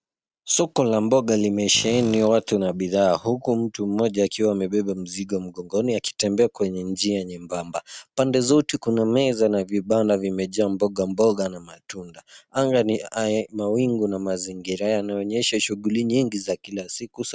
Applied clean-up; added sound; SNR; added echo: none; Tools; 17 dB; none.